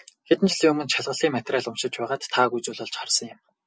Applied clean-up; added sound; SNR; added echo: none; none; none; none.